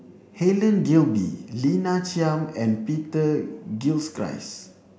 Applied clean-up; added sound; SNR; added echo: none; none; none; none.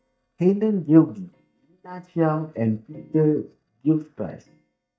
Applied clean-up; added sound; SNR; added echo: neural mask model DeepFilterNet 3.